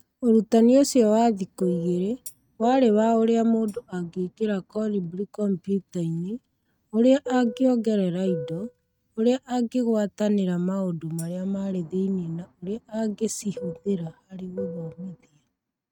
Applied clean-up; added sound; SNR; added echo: neural mask model RNNoise.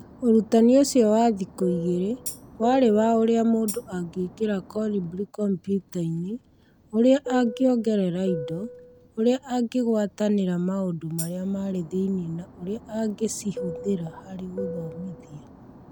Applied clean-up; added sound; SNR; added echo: none; Tambourine + Fixed-wing aircraft, airplane; 15 dB; none.